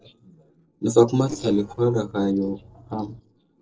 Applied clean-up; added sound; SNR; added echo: neural separator model SepFormer DNS4.